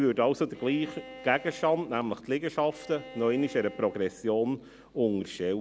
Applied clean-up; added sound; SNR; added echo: none; Bowed string instrument; 19 dB; none.